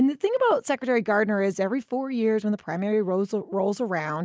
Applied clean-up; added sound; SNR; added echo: none; none; none; none.